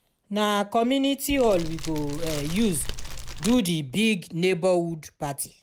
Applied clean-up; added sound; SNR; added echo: none; Fire; 7 dB; none.